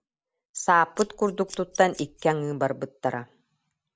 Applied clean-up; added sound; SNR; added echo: none; Scissors; 17 dB; none.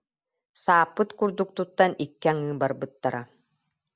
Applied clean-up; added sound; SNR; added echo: none; none; none; none.